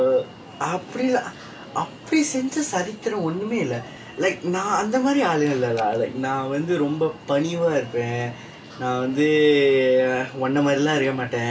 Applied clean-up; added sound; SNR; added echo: none; Alarm; 18 dB; none.